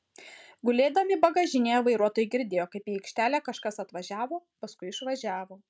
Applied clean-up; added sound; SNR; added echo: none; none; none; none.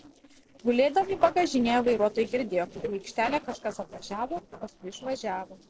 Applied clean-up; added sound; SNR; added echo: neural separator model SepFormer DNS4.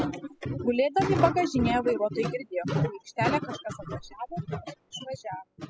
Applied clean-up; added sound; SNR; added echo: classical method spectral subtraction.